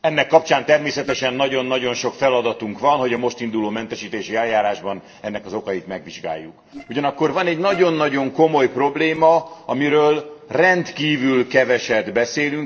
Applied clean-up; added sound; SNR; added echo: neural separator model SepFormer DNS4.